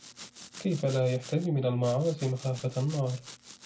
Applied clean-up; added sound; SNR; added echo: none; Domestic sounds, home sounds; 18 dB; reverberation time 0.2 s.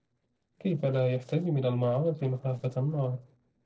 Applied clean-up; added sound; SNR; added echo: neural separator model SepFormer DNS4.